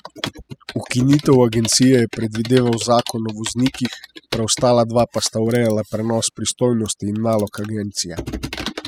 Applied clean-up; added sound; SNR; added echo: classical method spectral subtraction.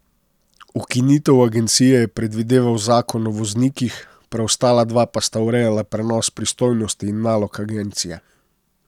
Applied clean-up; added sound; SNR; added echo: none; none; none; none.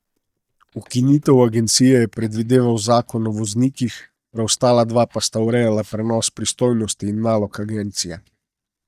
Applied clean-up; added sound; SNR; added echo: neural mask model DeepFilterNet 3.